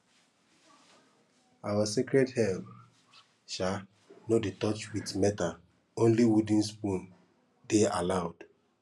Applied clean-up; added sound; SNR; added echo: none; none; none; none.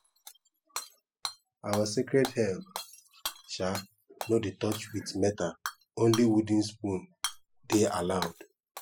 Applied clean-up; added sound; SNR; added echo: classical method spectral subtraction.